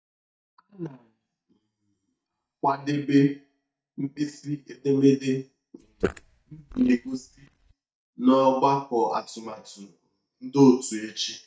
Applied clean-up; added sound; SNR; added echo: neural mask model DeepFilterNet 3.